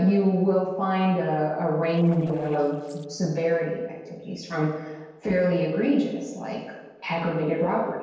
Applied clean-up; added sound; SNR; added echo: neural separator model SepFormer DNS4.